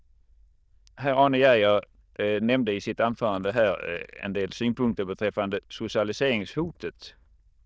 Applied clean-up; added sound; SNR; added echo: neural diffusion model UNIVERSE++.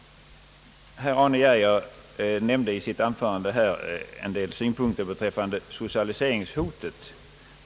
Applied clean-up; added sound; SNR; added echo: none; none; none; none.